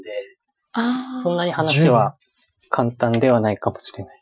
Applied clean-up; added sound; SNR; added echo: classical method Wiener filter.